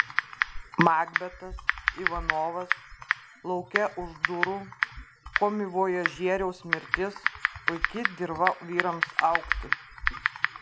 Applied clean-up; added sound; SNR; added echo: none; Typing; 0 dB; none.